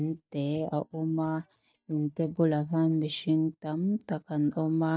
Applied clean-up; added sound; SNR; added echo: neural mask model DeepFilterNet 3.